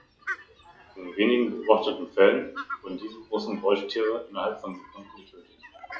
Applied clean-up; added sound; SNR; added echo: classical method log-MMSE.